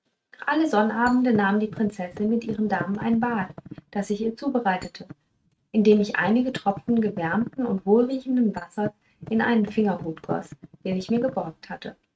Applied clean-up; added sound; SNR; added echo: neural mask model RNNoise.